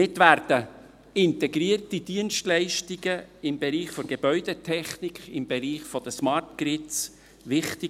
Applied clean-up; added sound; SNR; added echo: none; none; none; none.